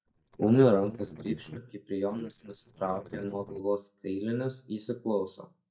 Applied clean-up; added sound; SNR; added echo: neural mask model DeepFilterNet 3.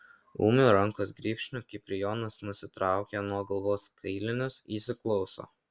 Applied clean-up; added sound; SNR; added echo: none; none; none; none.